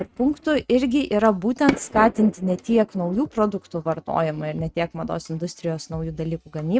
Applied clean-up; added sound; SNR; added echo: neural mask model RNNoise.